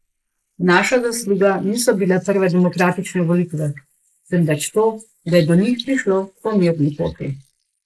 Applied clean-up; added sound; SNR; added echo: neural mask model Resemble Enhance denoiser.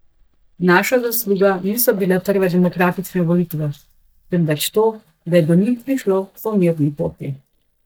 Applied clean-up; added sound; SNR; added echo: neural mask model DeepFilterNet 3.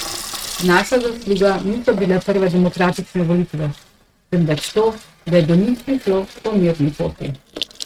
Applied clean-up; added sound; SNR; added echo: neural mask model RNNoise.